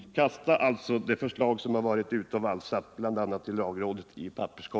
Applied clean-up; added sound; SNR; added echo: none; none; none; none.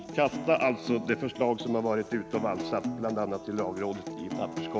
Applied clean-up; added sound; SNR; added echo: none; Acoustic guitar; 8 dB; none.